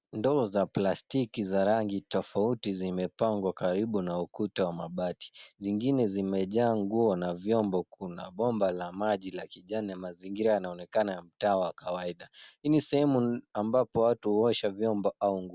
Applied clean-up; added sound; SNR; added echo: none; none; none; none.